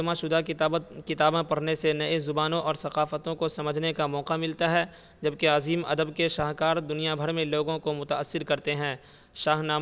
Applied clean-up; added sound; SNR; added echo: none; none; none; none.